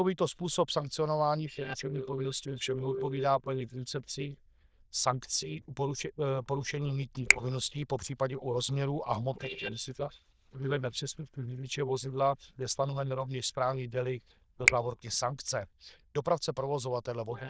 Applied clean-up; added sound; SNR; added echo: neural diffusion model UNIVERSE++.